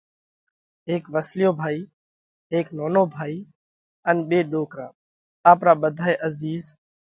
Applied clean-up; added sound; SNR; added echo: none; none; none; none.